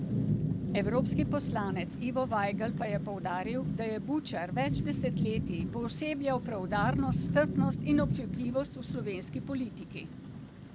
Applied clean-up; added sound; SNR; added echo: none; Rain / Thunderstorm; 0 dB; none.